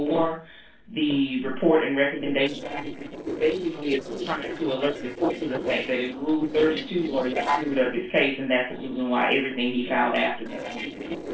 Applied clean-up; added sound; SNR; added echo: neural separator model SepFormer DNS4.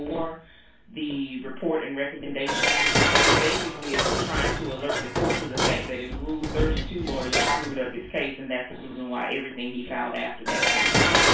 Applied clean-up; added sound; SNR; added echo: none; Dishes, pots, and pans; -4 dB; reverberation time 0.3 s.